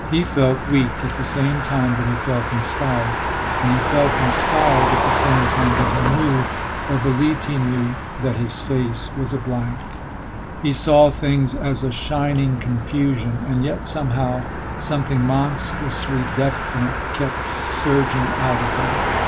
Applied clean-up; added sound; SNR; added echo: none; Motor vehicle (road); 3 dB; none.